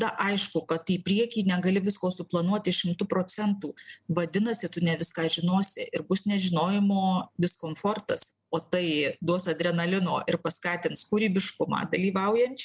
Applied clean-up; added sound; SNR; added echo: none; none; none; none.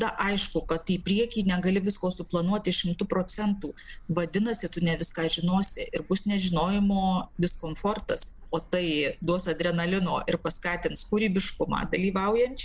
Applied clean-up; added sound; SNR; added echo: none; Gull, seagull; 15 dB; none.